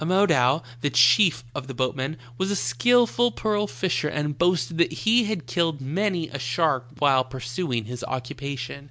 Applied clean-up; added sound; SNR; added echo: none; none; none; none.